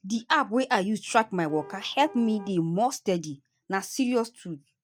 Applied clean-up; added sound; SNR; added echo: neural mask model RNNoise.